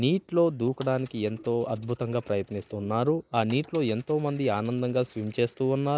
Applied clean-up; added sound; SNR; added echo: neural mask model Resemble Enhance denoiser.